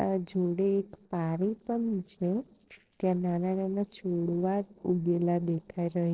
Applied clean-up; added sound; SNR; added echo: neural separator model SepFormer DNS4.